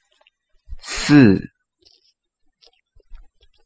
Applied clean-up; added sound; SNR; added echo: classical method spectral subtraction.